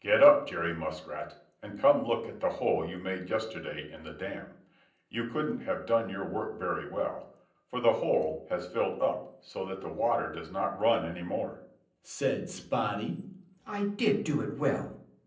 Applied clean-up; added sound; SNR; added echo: none; none; none; reverberation time 0.6 s.